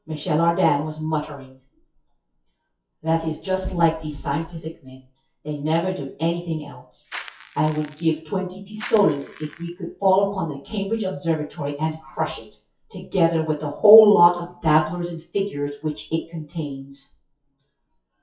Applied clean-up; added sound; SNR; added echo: classical method WPE with log-MMSE.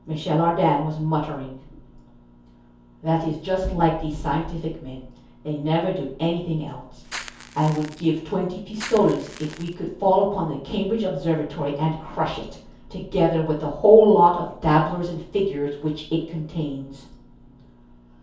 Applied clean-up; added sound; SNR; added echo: none; Crackle; 15 dB; reverberation time 0.6 s.